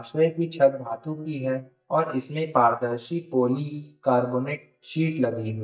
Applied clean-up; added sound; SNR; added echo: neural mask model DeepFilterNet 3.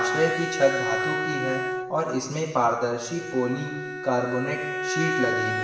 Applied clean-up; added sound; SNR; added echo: none; Bowed string instrument; 2 dB; reverberation time 1.1 s.